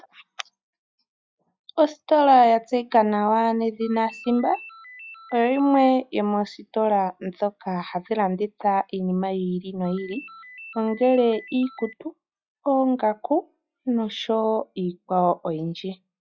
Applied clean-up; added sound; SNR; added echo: classical method log-MMSE.